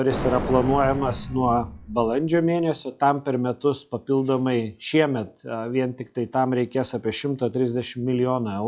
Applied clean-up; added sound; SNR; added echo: classical method log-MMSE.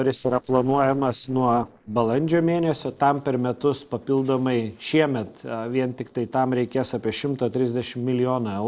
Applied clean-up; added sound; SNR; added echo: neural separator model SepFormer DNS4.